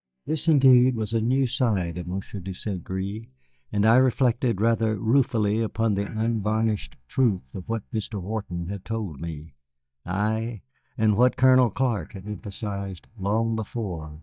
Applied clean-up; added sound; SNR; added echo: neural mask model DeepFilterNet 3.